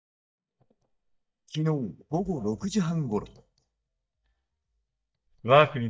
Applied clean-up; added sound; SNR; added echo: neural mask model DeepFilterNet 3.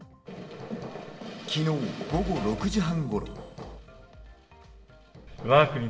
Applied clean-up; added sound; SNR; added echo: none; Hammer; 17 dB; reverberation time 2.9 s.